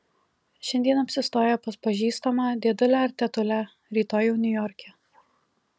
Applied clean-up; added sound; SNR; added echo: none; none; none; none.